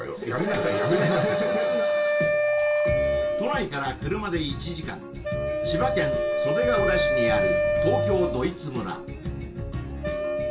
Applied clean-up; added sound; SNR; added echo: none; Wind instrument, woodwind instrument; -2 dB; reverberation time 0.2 s.